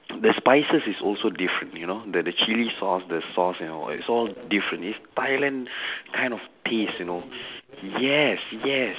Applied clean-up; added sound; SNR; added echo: none; none; none; none.